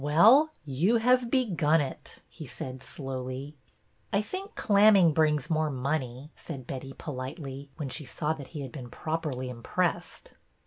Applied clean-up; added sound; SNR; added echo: none; none; none; none.